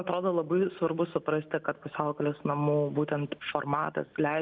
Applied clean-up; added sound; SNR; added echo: none; none; none; none.